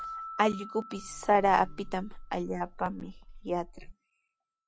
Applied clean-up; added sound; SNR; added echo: none; Keyboard (musical) + Buzz; 13 dB; none.